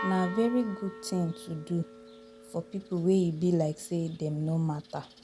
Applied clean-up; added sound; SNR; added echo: none; Church bell; 14 dB; none.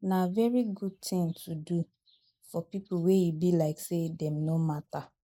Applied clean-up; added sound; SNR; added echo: neural mask model Resemble Enhance denoiser.